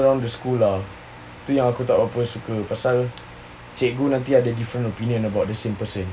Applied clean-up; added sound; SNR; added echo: none; none; none; none.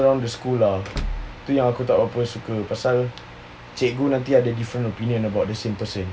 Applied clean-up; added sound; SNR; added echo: none; Door / Car; 10 dB; none.